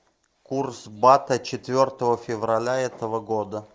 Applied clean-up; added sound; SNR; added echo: none; none; none; none.